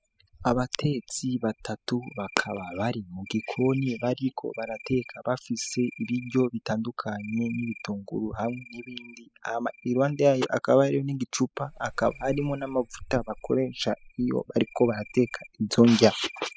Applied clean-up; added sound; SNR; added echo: classical method spectral subtraction.